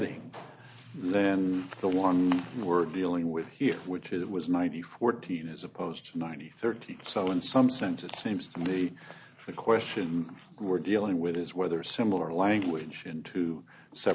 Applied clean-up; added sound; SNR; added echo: none; none; none; none.